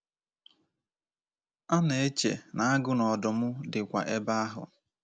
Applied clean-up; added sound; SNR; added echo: none; none; none; none.